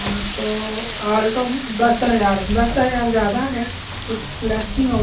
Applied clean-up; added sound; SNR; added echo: none; Rain; 6 dB; reverberation time 0.2 s.